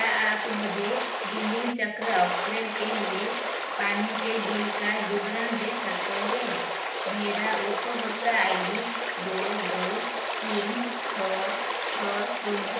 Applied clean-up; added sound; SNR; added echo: none; Stream; -1 dB; reverberation time 0.8 s.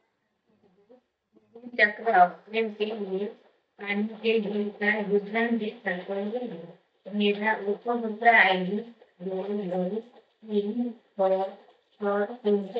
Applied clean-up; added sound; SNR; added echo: neural mask model DeepFilterNet 3.